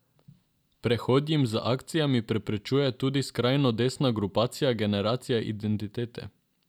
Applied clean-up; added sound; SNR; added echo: none; none; none; none.